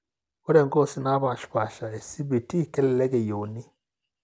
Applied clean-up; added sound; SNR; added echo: none; none; none; none.